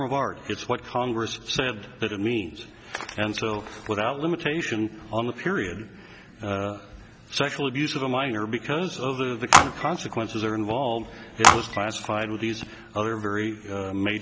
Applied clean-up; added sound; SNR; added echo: none; Telephone; -3 dB; none.